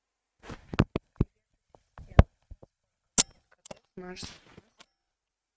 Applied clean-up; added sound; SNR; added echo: neural mask model RNNoise.